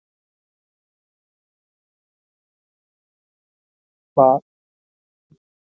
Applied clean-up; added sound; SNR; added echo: none; none; none; none.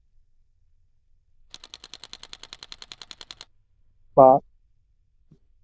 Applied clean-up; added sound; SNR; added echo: neural diffusion model UNIVERSE++.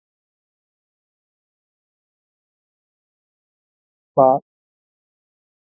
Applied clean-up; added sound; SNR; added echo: neural mask model Resemble Enhance denoiser.